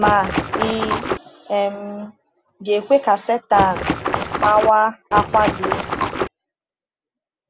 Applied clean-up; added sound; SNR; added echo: none; Water / Splash, splatter; 2 dB; none.